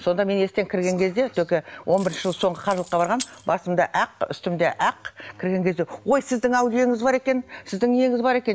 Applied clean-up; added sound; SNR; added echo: none; Keys jangling; 18 dB; none.